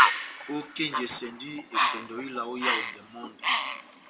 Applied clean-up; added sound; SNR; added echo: none; Bird; -1 dB; none.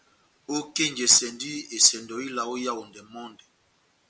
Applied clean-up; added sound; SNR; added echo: none; none; none; none.